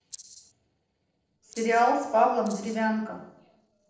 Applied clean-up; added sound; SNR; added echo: neural separator model SepFormer DNS4.